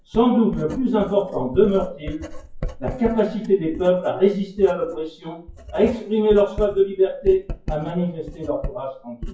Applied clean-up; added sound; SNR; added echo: classical method WPE with log-MMSE.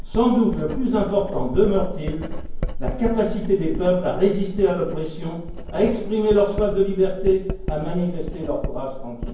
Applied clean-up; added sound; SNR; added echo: none; Writing; 5 dB; reverberation time 0.9 s.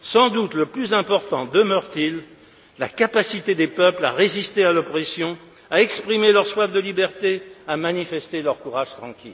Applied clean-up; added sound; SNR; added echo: none; none; none; none.